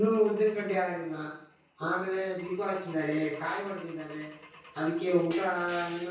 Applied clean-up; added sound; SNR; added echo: none; Glass / Engine / Car; 19 dB; reverberation time 0.6 s.